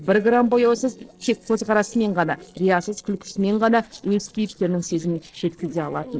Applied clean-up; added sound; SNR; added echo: neural separator model SepFormer DNS4.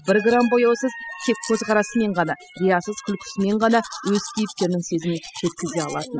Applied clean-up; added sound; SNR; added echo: classical method spectral subtraction.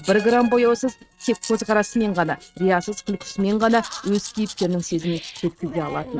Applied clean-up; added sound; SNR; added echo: neural mask model RNNoise.